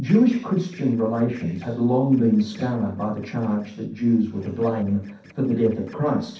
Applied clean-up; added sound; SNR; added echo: neural separator model SepFormer DNS4.